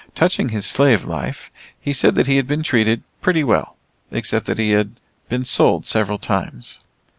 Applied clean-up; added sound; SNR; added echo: none; none; none; none.